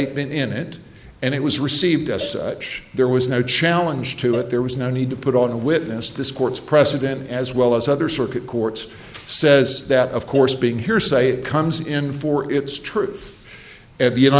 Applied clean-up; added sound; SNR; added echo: none; Cowbell; 19 dB; none.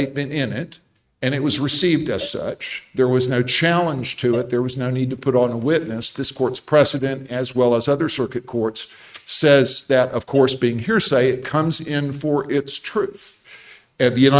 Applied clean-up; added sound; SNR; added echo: neural mask model RNNoise.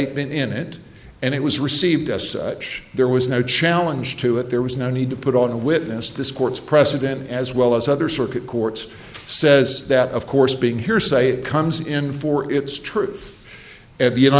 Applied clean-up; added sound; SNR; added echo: none; none; none; none.